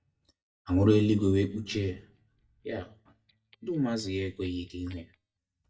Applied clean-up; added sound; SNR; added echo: neural mask model DeepFilterNet 3.